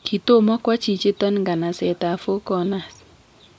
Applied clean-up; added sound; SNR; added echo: none; none; none; none.